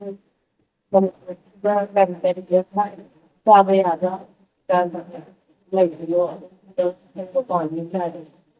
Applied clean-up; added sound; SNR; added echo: neural mask model DeepFilterNet 3.